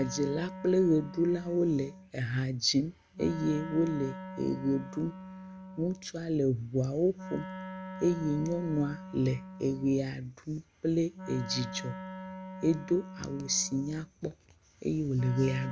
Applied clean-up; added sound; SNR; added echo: none; Wind instrument, woodwind instrument; 13 dB; none.